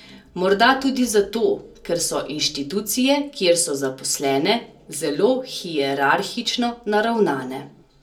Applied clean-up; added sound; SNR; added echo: none; none; none; reverberation time 0.2 s.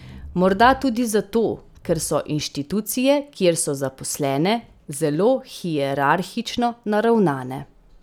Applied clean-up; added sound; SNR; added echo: none; none; none; none.